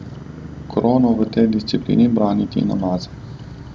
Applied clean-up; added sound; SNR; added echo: none; Motorcycle; 15 dB; none.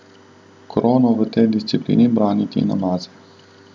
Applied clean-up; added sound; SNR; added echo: none; none; none; none.